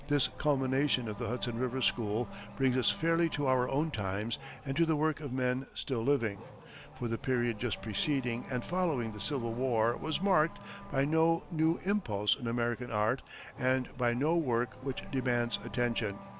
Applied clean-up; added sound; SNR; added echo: none; Race car, auto racing / Accelerating, revving, vroom; 17 dB; none.